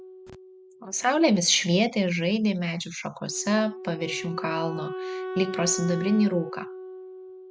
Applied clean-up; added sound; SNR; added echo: none; Wind instrument, woodwind instrument; 11 dB; none.